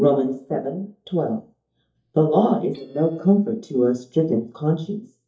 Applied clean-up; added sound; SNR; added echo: neural mask model DeepFilterNet 3.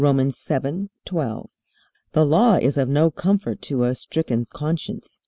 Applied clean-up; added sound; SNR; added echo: none; none; none; none.